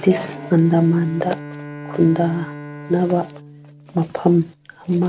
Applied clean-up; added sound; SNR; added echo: none; Bowed string instrument; 16 dB; none.